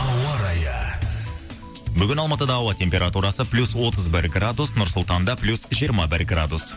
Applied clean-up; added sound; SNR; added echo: none; none; none; none.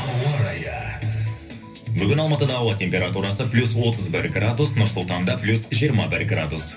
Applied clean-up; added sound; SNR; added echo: none; none; none; reverberation time 0.3 s.